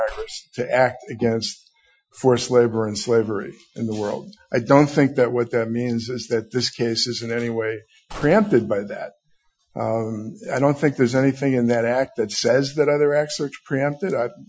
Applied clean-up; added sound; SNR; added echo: classical method Wiener filter.